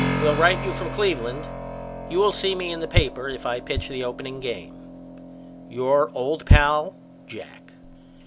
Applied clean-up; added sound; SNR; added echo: none; Keyboard (musical); 9 dB; none.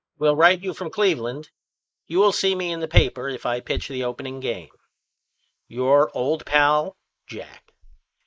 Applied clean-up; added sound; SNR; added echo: neural mask model Resemble Enhance denoiser.